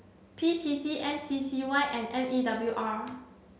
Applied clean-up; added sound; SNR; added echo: none; none; none; none.